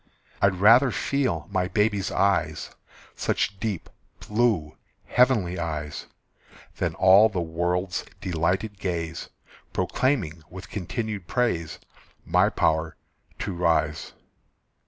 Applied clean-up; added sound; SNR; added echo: none; none; none; none.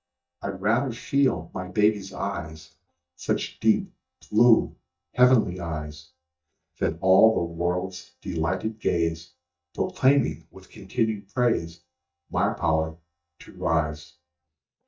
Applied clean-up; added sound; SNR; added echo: neural mask model DeepFilterNet 3.